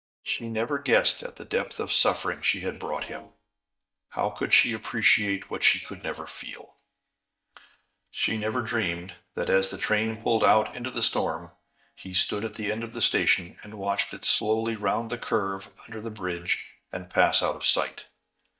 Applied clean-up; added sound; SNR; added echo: neural mask model DeepFilterNet 3.